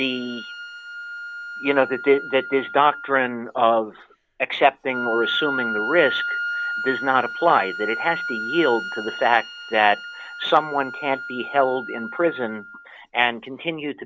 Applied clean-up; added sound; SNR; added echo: none; Wind instrument, woodwind instrument; 8 dB; none.